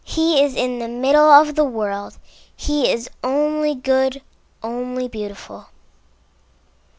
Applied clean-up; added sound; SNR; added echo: none; none; none; none.